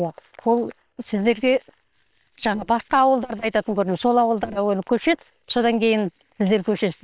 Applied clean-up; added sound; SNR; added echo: neural separator model SepFormer WHAM!.